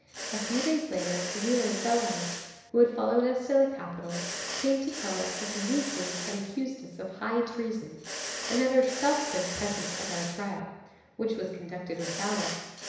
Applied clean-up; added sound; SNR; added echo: none; Mechanisms; 8 dB; reverberation time 1.0 s.